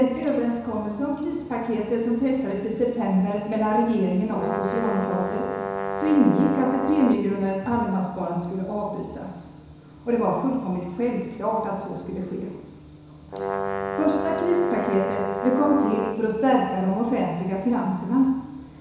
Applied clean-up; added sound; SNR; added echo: none; Brass instrument; 5 dB; reverberation time 1.0 s.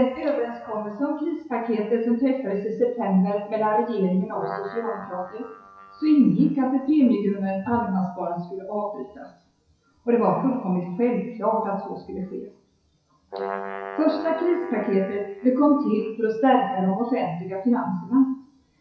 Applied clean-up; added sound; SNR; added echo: classical method WPE with log-MMSE.